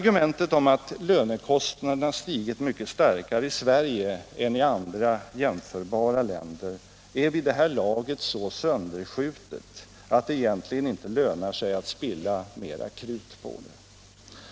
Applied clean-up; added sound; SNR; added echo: none; none; none; none.